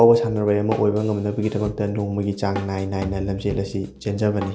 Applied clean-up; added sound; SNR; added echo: none; Drum kit; 15 dB; none.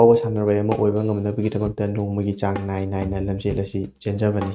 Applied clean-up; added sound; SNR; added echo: neural mask model RNNoise.